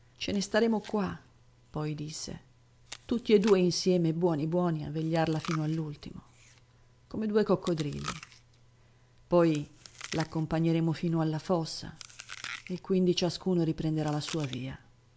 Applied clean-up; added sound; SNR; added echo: none; Chewing, mastication; 19 dB; none.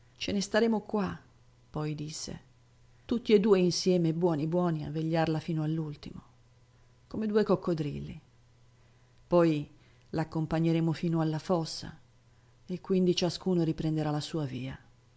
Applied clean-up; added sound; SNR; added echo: none; none; none; none.